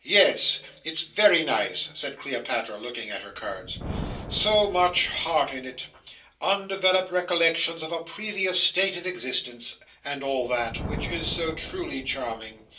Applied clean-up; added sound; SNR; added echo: none; Thunder; 17 dB; reverberation time 0.3 s.